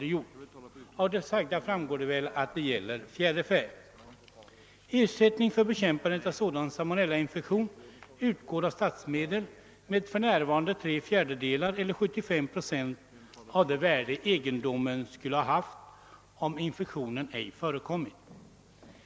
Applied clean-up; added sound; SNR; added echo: none; none; none; none.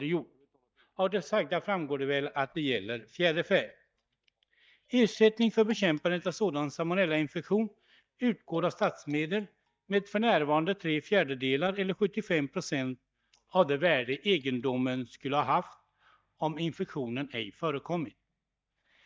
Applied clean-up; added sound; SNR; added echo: neural mask model DeepFilterNet 3.